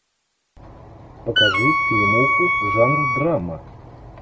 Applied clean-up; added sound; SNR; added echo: none; Wind instrument, woodwind instrument; -5 dB; none.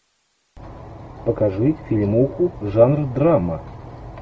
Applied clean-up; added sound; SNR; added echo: none; none; none; none.